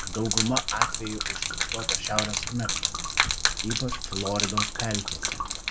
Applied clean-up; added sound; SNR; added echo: none; Gurgling / Liquid; -4 dB; none.